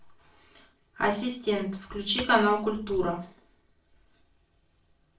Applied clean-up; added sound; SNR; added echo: neural separator model SepFormer DNS4.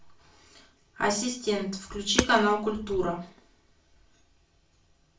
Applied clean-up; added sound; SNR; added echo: none; Hammer; 7 dB; reverberation time 0.3 s.